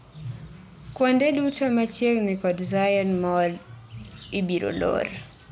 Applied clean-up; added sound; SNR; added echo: none; none; none; none.